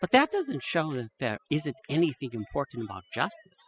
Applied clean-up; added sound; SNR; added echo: classical method spectral subtraction.